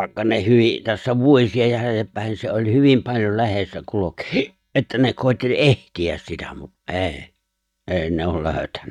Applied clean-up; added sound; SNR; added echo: neural mask model DeepFilterNet 3.